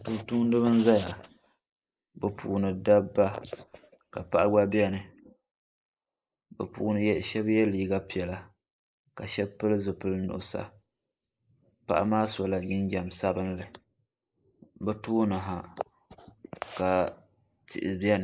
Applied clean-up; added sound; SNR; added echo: neural mask model Resemble Enhance denoiser.